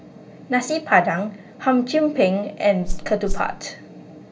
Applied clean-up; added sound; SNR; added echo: none; Whoosh, swoosh, swish; 1 dB; reverberation time 0.2 s.